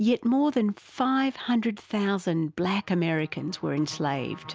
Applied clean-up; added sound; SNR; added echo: none; none; none; none.